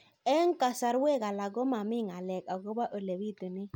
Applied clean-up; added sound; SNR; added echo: none; none; none; none.